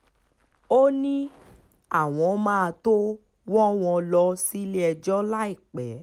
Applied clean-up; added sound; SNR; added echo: none; none; none; none.